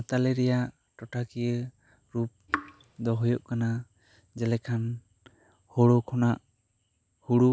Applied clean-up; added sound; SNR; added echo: none; Raindrop / Drip; 9 dB; none.